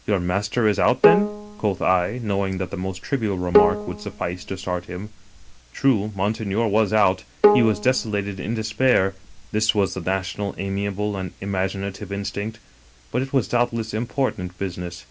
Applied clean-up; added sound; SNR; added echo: none; Bowed string instrument; 1 dB; none.